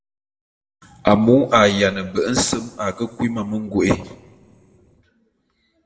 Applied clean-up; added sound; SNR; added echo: none; none; none; reverberation time 0.8 s.